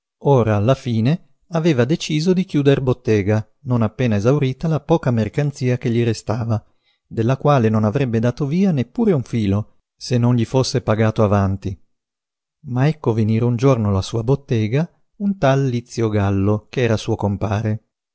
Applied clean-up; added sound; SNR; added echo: none; none; none; none.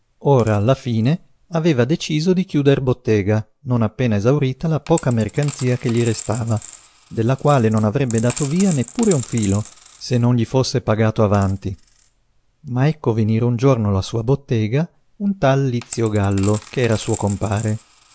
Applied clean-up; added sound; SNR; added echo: none; Coin (dropping); 19 dB; none.